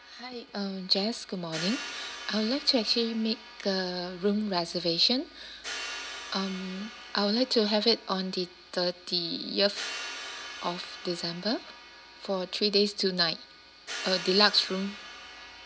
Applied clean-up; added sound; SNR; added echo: none; Crash cymbal; 13 dB; none.